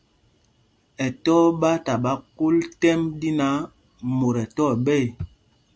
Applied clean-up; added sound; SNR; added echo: none; none; none; none.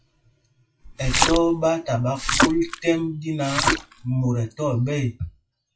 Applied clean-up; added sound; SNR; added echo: classical method WPE with log-MMSE.